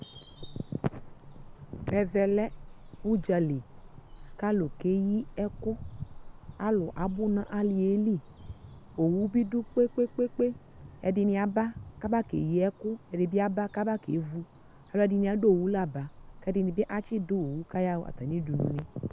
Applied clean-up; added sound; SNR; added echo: none; Bird vocalization, bird call, bird song; 17 dB; none.